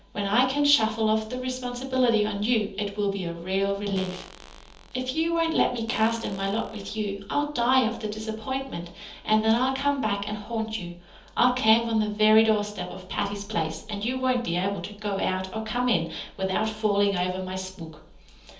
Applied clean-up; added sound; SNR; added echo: none; Fart; 18 dB; reverberation time 0.7 s.